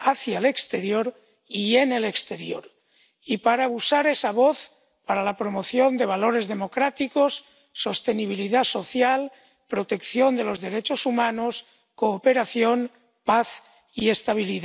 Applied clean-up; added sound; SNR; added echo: none; none; none; none.